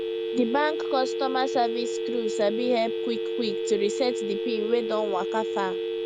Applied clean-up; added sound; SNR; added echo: none; Telephone; 1 dB; none.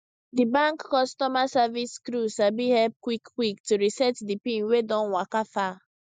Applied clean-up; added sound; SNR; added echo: none; none; none; none.